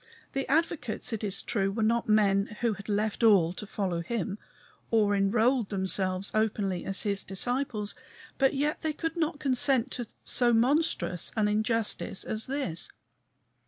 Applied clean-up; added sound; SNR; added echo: none; none; none; none.